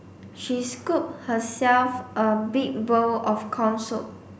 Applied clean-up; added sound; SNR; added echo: none; none; none; none.